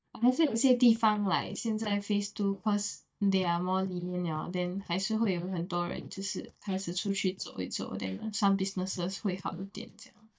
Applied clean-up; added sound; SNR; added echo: neural mask model DeepFilterNet 3.